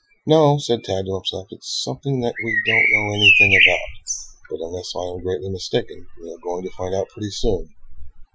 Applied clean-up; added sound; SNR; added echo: classical method Wiener filter.